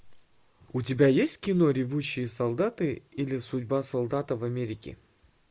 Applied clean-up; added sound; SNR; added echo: none; none; none; none.